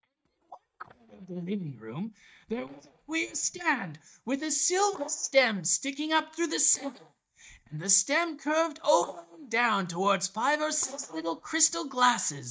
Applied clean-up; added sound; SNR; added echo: neural mask model DeepFilterNet 3.